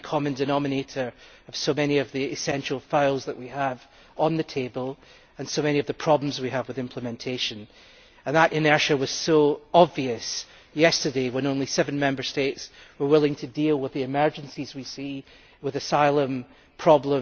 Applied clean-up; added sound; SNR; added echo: none; none; none; none.